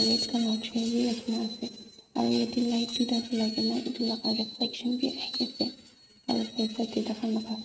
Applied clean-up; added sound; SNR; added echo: neural mask model RNNoise.